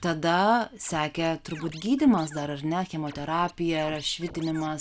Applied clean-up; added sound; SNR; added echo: none; Scratching (performance technique); 19 dB; none.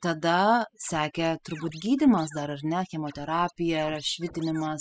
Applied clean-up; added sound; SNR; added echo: classical method spectral subtraction.